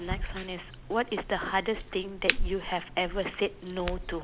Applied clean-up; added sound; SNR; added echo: none; Crack; 3 dB; none.